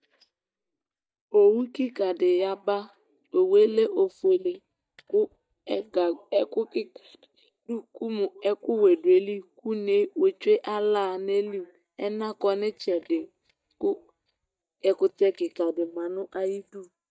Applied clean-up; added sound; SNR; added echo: neural mask model DeepFilterNet 3.